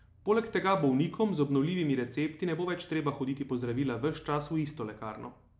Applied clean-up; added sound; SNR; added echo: none; none; none; none.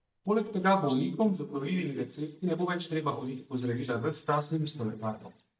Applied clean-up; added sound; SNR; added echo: neural mask model DeepFilterNet 3.